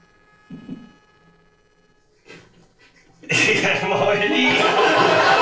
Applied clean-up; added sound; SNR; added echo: neural separator model SepFormer DNS4.